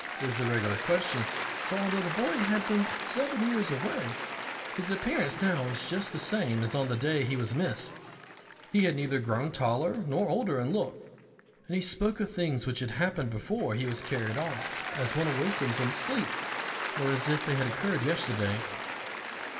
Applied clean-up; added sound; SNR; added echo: none; Applause / Cheering; 6 dB; reverberation time 1.3 s.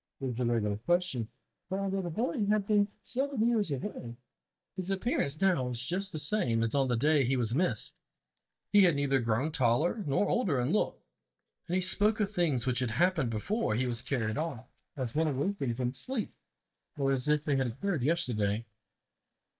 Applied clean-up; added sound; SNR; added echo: neural mask model DeepFilterNet 3.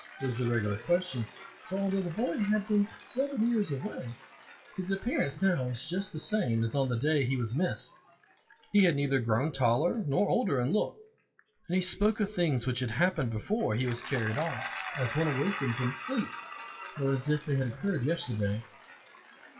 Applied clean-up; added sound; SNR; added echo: classical method WPE with log-MMSE.